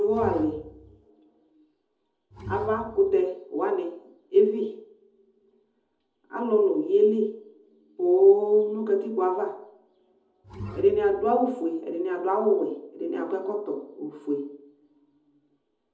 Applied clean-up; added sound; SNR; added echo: none; Bowed string instrument; 14 dB; reverberation time 0.8 s.